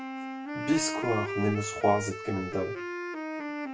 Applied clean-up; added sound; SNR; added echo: none; Wind instrument, woodwind instrument; 4 dB; reverberation time 0.2 s.